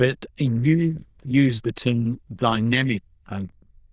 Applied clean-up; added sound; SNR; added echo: neural diffusion model UNIVERSE++.